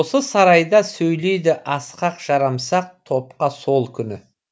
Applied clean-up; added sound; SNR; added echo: none; none; none; none.